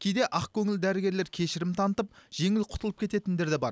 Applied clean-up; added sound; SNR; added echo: none; none; none; none.